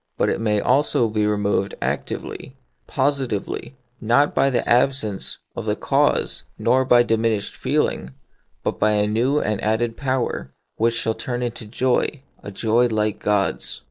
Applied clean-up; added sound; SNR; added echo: neural mask model Resemble Enhance denoiser.